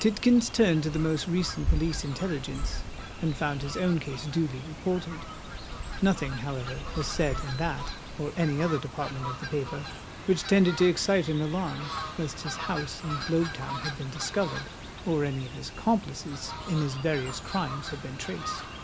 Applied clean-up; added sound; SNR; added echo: none; Fowl; 7 dB; none.